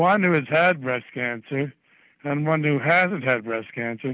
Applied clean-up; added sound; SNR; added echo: none; none; none; none.